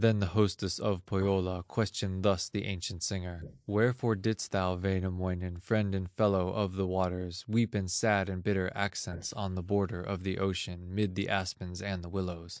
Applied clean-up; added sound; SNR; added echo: neural mask model Resemble Enhance denoiser.